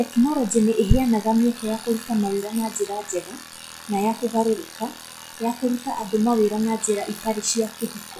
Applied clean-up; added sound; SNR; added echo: classical method log-MMSE.